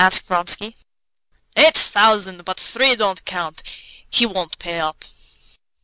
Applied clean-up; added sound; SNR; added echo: none; none; none; none.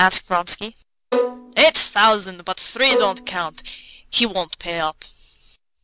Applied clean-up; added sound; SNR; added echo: none; Bowed string instrument; 5 dB; none.